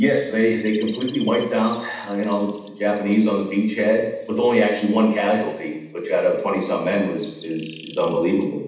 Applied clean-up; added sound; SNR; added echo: none; Chirp, tweet; 17 dB; reverberation time 0.8 s.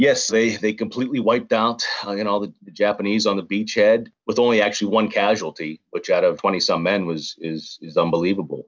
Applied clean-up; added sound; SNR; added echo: none; none; none; none.